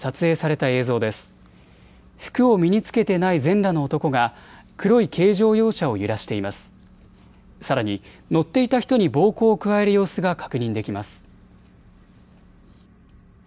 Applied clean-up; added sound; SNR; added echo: none; none; none; none.